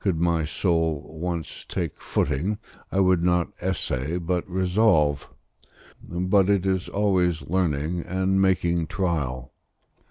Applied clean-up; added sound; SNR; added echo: none; none; none; none.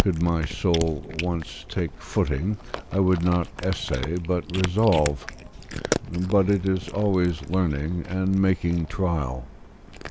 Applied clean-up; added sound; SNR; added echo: none; Cat; 10 dB; none.